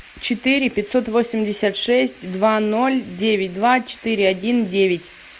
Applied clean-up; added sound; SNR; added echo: none; none; none; none.